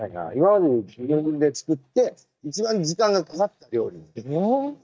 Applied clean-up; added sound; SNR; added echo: neural mask model DeepFilterNet 3.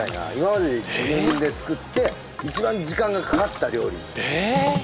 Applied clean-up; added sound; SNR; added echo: none; Ocean; 8 dB; none.